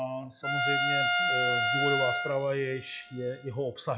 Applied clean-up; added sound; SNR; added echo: classical method log-MMSE.